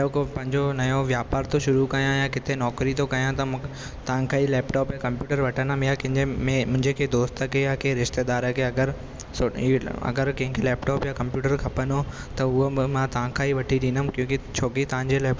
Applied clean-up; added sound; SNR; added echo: none; none; none; none.